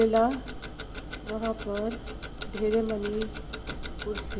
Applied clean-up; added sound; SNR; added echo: none; Tick-tock; 7 dB; reverberation time 0.6 s.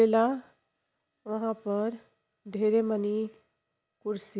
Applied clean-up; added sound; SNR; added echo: none; none; none; none.